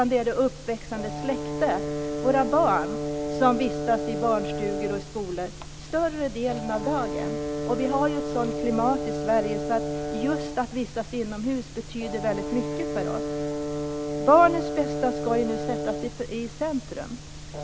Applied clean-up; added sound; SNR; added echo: none; Brass instrument; 5 dB; none.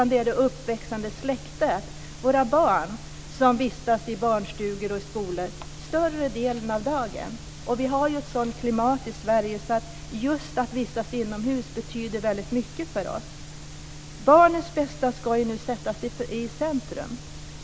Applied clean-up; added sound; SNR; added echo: none; none; none; none.